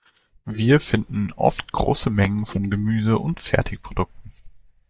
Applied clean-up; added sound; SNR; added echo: neural mask model DeepFilterNet 3.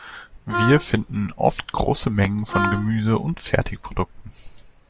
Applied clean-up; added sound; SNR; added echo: none; Wind instrument, woodwind instrument; 6 dB; none.